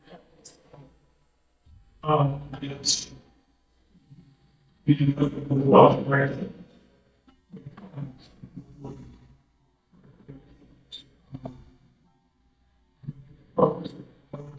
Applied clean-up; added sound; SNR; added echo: neural mask model DeepFilterNet 3.